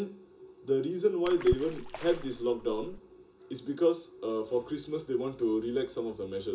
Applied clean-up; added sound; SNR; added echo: none; Water / Splash, splatter; 9 dB; reverberation time 0.2 s.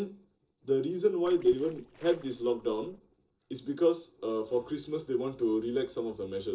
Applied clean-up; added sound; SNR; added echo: neural separator model SepFormer DNS4.